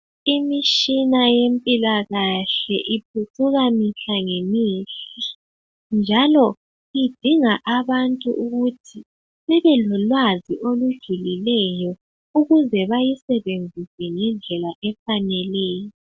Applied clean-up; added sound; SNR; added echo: none; none; none; none.